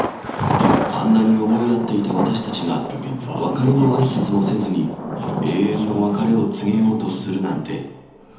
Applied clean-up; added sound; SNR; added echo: none; Thunder; 5 dB; reverberation time 1.3 s.